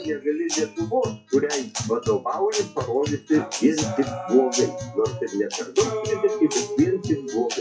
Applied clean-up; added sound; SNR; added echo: classical method WPE with log-MMSE.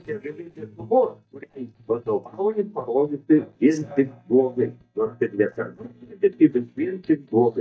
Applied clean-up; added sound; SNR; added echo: neural mask model DeepFilterNet 3.